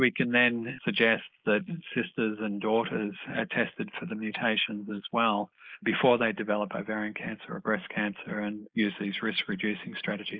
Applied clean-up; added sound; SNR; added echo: neural mask model Resemble Enhance denoiser.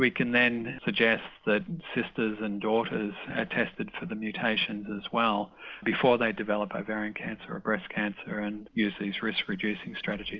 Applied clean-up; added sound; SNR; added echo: none; none; none; none.